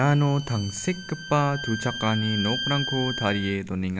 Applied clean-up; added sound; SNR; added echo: none; Bowed string instrument; 9 dB; none.